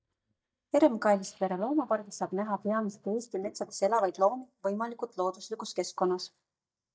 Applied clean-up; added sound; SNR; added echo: neural mask model DeepFilterNet 3.